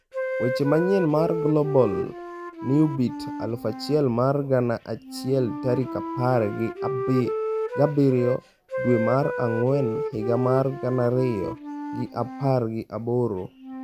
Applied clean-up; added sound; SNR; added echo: none; Wind instrument, woodwind instrument; 7 dB; none.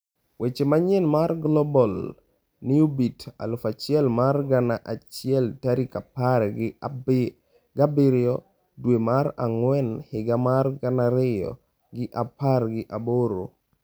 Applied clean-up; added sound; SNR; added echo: none; none; none; none.